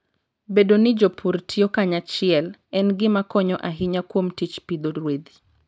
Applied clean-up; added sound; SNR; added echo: none; none; none; none.